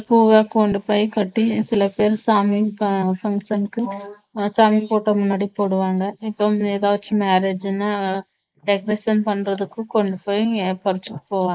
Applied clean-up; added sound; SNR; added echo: neural mask model Resemble Enhance denoiser.